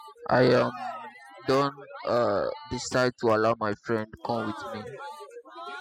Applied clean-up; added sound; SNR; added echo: classical method spectral subtraction.